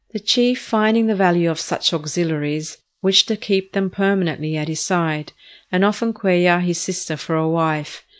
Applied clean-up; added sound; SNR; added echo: neural mask model Resemble Enhance denoiser.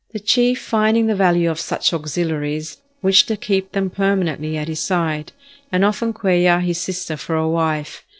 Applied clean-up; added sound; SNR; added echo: neural separator model SepFormer DNS4.